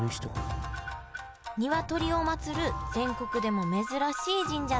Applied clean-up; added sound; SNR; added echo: none; none; none; none.